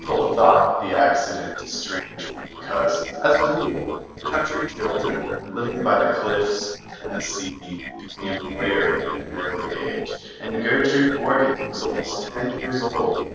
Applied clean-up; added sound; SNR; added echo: neural separator model SepFormer DNS4.